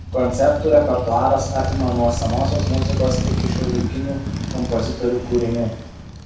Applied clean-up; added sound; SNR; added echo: none; Motorcycle; 3 dB; reverberation time 0.6 s.